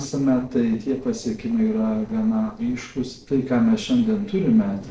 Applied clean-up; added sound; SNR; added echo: neural separator model SepFormer DNS4.